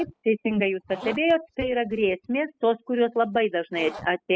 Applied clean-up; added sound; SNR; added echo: classical method spectral subtraction.